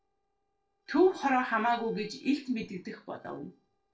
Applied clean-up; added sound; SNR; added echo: neural separator model SepFormer DNS4.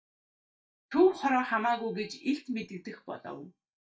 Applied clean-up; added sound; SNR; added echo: neural mask model DeepFilterNet 3.